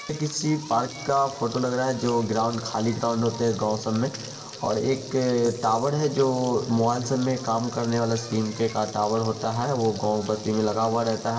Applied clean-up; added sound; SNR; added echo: none; Frying (food); 17 dB; reverberation time 2.8 s.